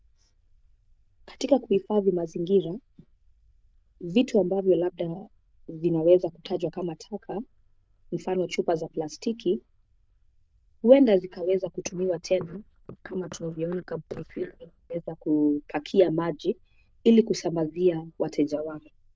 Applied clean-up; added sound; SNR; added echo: neural diffusion model UNIVERSE++.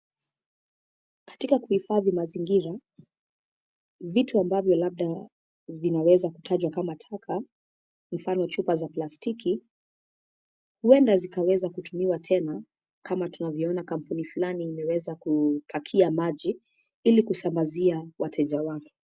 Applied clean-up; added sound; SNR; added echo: none; none; none; none.